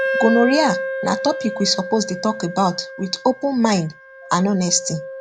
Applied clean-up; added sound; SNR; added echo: none; Wind instrument, woodwind instrument; 7 dB; none.